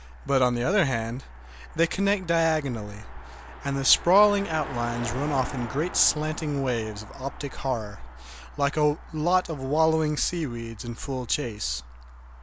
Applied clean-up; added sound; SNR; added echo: none; Car passing by; 16 dB; none.